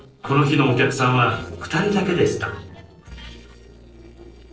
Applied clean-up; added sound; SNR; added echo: neural separator model SepFormer DNS4.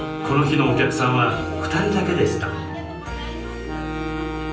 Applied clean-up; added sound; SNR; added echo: none; Wind instrument, woodwind instrument; 7 dB; reverberation time 0.6 s.